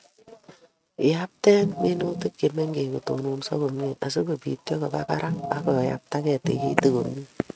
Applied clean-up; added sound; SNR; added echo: neural mask model RNNoise.